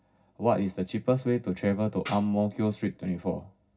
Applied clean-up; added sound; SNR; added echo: none; Tambourine; 2 dB; reverberation time 0.4 s.